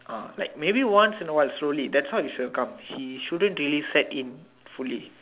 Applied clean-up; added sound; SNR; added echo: none; none; none; none.